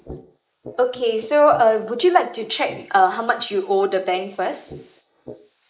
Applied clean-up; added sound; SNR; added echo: neural mask model Resemble Enhance denoiser.